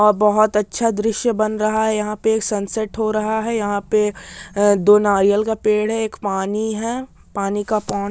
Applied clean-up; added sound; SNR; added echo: none; none; none; none.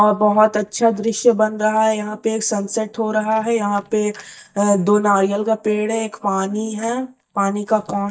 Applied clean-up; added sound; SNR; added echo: neural mask model DeepFilterNet 3.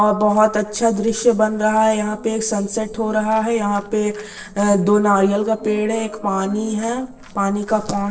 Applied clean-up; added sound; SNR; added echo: neural separator model SepFormer DNS4.